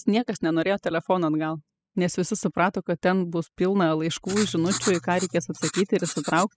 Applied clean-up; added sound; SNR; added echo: classical method spectral subtraction.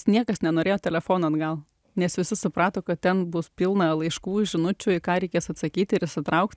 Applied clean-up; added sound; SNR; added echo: none; none; none; none.